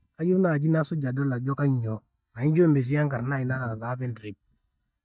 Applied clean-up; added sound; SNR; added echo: neural mask model DeepFilterNet 3.